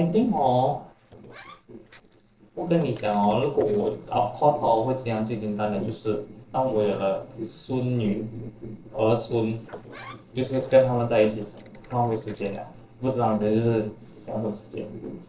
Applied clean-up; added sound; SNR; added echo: neural separator model SepFormer DNS4.